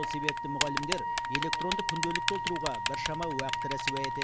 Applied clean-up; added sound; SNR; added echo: none; Typing + Wind instrument, woodwind instrument; -5 dB; none.